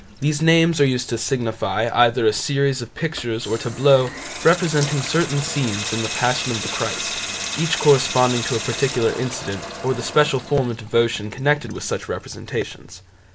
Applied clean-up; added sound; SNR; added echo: none; Sink (filling or washing) / Water tap, faucet; 10 dB; none.